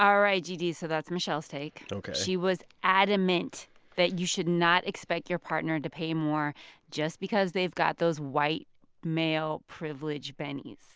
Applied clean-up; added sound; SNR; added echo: none; none; none; none.